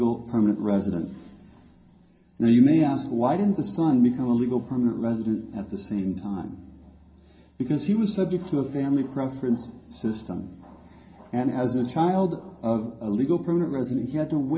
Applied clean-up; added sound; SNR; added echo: none; none; none; reverberation time 0.3 s.